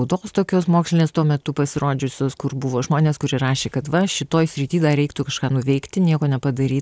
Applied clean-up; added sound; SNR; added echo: none; none; none; none.